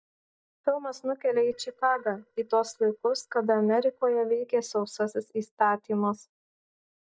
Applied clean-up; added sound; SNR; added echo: neural mask model DeepFilterNet 3.